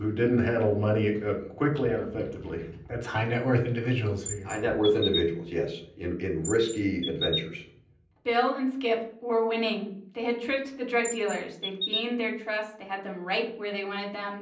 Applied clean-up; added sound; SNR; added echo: none; Chirp, tweet; 8 dB; reverberation time 0.6 s.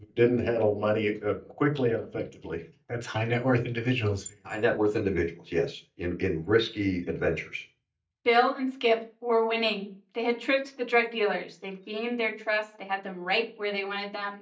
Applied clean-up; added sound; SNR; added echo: neural mask model DeepFilterNet 3.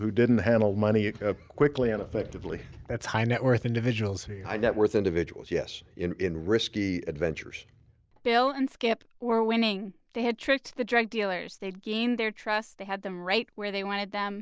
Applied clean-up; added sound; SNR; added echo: none; none; none; none.